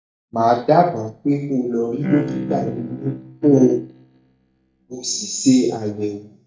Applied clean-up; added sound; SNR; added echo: neural mask model DeepFilterNet 3.